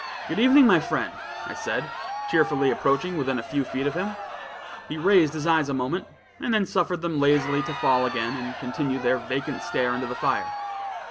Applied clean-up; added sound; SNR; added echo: none; Crowd; 10 dB; none.